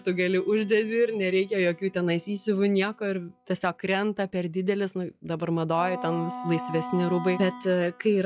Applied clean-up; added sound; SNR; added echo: classical method log-MMSE.